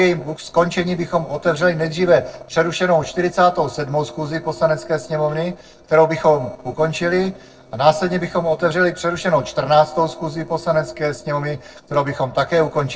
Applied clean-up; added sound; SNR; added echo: neural separator model SepFormer DNS4.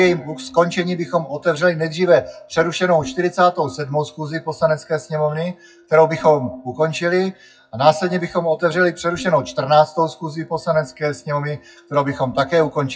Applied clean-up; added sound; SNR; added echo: classical method WPE with log-MMSE.